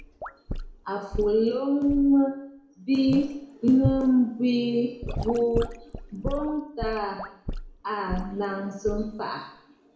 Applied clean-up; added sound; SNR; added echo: none; Sink (filling or washing) / Gurgling / Liquid; 10 dB; reverberation time 0.6 s.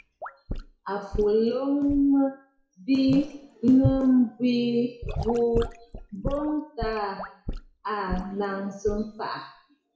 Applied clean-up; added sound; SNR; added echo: classical method WPE with log-MMSE.